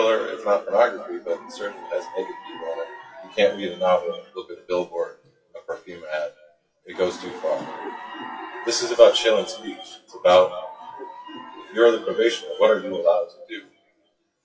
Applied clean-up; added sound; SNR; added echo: classical method WPE with log-MMSE.